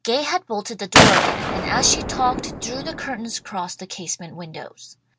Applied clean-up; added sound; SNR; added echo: none; Gunshot, gunfire; -4 dB; none.